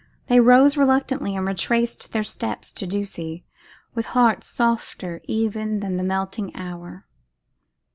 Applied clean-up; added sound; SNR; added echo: none; none; none; none.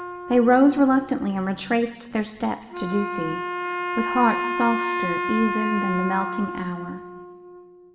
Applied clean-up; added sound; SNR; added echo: none; Wind instrument, woodwind instrument; 6 dB; reverberation time 1.5 s.